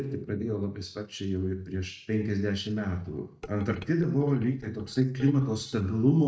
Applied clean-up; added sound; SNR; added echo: neural mask model DeepFilterNet 3.